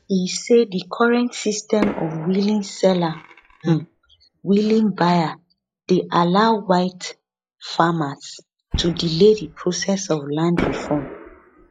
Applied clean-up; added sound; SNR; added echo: classical method log-MMSE.